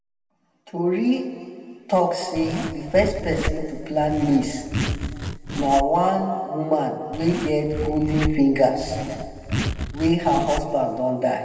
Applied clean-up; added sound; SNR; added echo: none; Zipper (clothing); 6 dB; reverberation time 2.0 s.